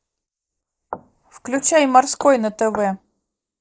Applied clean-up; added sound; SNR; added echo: neural mask model Resemble Enhance denoiser.